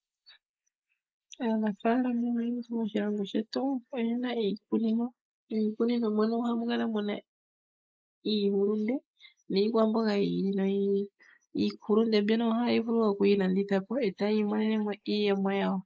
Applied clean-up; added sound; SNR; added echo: neural mask model Resemble Enhance denoiser.